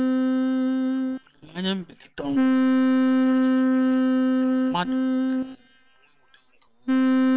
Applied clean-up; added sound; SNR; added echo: neural separator model SepFormer WHAM!.